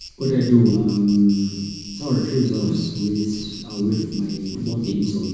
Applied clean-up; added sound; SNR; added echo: none; Insect; 18 dB; reverberation time 1.2 s.